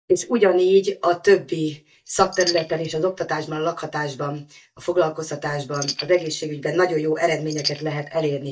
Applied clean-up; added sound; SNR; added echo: neural mask model DeepFilterNet 3.